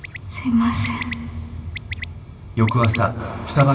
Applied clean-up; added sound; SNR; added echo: none; Bird; 15 dB; reverberation time 2.6 s.